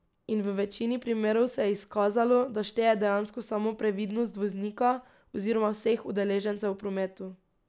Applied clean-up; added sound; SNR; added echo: none; none; none; none.